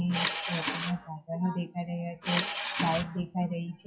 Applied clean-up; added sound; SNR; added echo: classical method WPE with log-MMSE.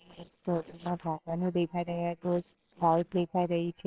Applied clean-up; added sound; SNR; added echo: neural separator model SepFormer WHAMR!.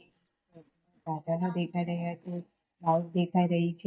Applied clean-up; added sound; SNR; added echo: neural mask model DeepFilterNet 3.